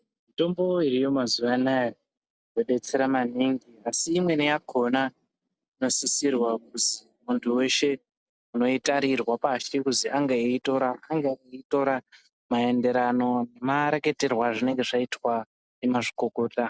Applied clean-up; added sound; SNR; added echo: none; none; none; none.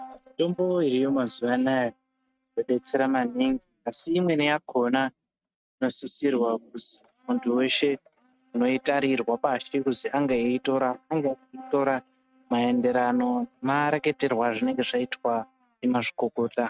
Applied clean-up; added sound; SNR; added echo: neural mask model RNNoise.